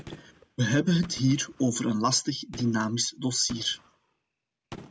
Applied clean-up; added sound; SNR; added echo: none; Gunshot, gunfire; 20 dB; none.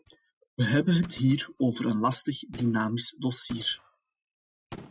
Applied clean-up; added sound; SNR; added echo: classical method Wiener filter.